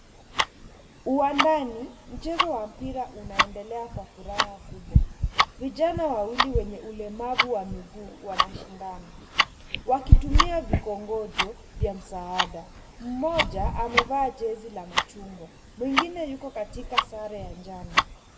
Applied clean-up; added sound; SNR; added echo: none; Tick-tock; -4 dB; reverberation time 1.2 s.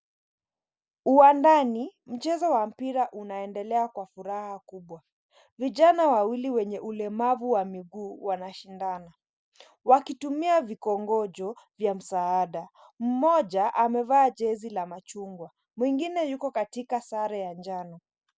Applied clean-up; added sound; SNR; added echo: none; none; none; none.